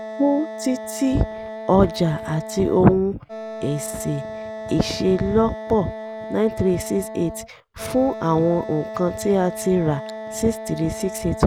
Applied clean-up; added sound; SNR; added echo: none; Wind instrument, woodwind instrument; 11 dB; none.